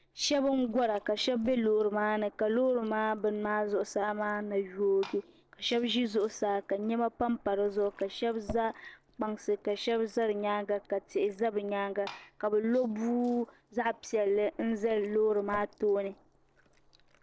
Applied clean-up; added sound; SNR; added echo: neural separator model SepFormer DNS4.